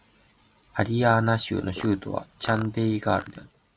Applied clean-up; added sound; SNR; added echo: none; Fart; 17 dB; none.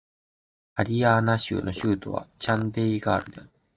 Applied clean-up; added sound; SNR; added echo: neural mask model DeepFilterNet 3.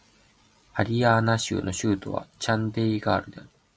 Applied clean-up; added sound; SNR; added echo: none; none; none; none.